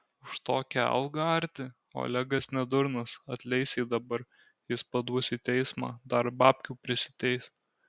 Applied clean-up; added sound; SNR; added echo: none; none; none; none.